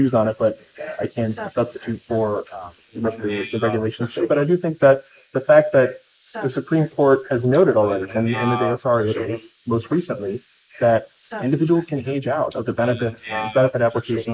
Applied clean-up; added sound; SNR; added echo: neural mask model Resemble Enhance denoiser.